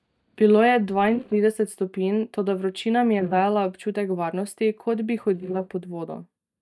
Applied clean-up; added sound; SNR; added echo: neural mask model DeepFilterNet 3.